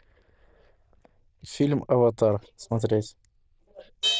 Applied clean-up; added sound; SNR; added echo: neural diffusion model UNIVERSE++.